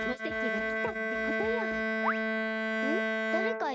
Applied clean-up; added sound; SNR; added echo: neural mask model RNNoise.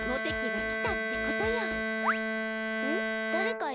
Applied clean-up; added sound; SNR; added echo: none; Bowed string instrument; -4 dB; none.